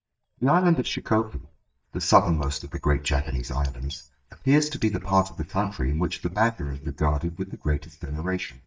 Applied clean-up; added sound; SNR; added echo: neural mask model DeepFilterNet 3.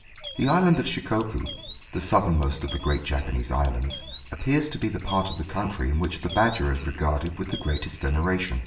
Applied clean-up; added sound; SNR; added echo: none; Bird; 13 dB; reverberation time 0.6 s.